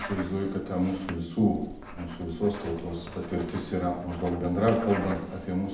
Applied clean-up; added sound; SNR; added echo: none; Writing; 13 dB; reverberation time 0.8 s.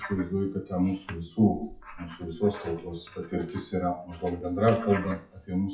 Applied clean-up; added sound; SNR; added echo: classical method WPE with log-MMSE.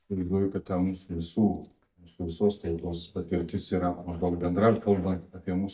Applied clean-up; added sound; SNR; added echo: neural mask model DeepFilterNet 3.